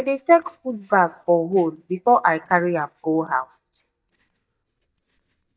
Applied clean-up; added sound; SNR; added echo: neural mask model DeepFilterNet 3.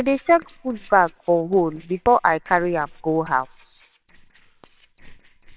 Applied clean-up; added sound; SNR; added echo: neural separator model SepFormer WHAMR!.